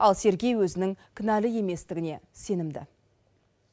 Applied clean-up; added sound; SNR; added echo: none; none; none; none.